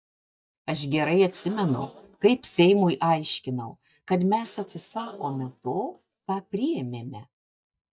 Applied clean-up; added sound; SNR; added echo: neural mask model DeepFilterNet 3.